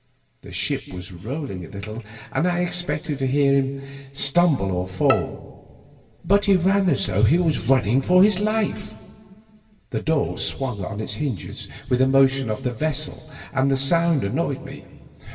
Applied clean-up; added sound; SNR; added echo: none; Bowed string instrument; 10 dB; reverberation time 2.6 s.